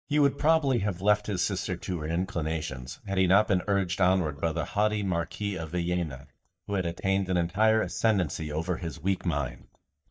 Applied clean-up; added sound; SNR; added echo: neural mask model DeepFilterNet 3.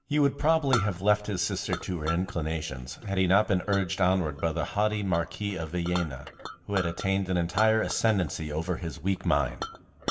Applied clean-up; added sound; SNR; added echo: none; Chink, clink; 13 dB; reverberation time 0.7 s.